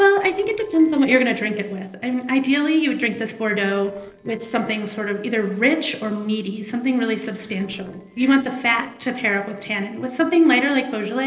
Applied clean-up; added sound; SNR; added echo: neural separator model SepFormer DNS4.